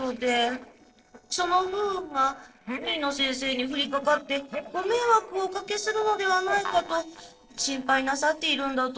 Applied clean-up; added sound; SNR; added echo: neural separator model SepFormer DNS4.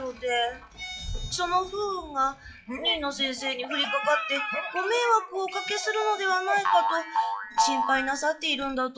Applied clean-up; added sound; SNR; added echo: classical method WPE with log-MMSE.